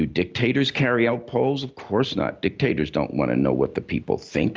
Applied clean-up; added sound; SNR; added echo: none; none; none; none.